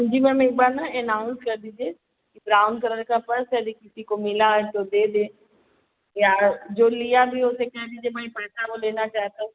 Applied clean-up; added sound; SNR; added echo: none; none; none; none.